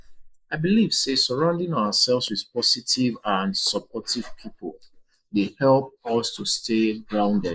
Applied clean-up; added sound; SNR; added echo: neural mask model Resemble Enhance denoiser.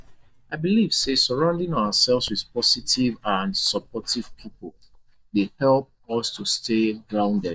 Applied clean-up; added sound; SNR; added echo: neural mask model DeepFilterNet 3.